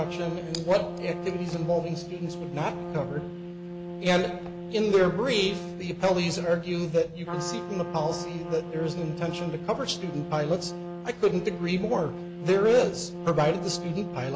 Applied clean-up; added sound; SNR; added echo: none; Trumpet; 8 dB; none.